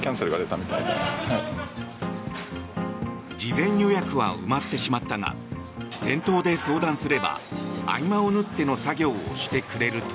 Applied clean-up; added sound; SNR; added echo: none; Brass instrument; 13 dB; none.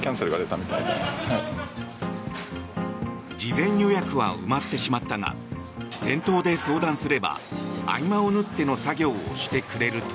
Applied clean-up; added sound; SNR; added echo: none; none; none; none.